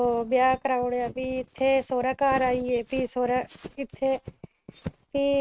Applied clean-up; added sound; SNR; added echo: neural mask model RNNoise.